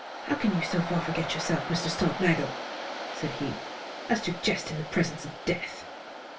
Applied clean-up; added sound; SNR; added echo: none; Waves, surf; 7 dB; reverberation time 0.2 s.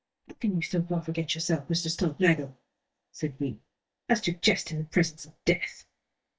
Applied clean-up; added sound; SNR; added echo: neural mask model DeepFilterNet 3.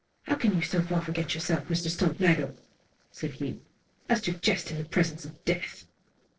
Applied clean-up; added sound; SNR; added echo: neural separator model SepFormer DNS4.